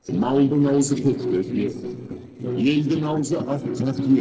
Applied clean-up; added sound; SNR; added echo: neural separator model SepFormer DNS4.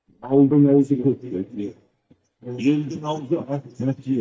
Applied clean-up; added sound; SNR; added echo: neural mask model DeepFilterNet 3.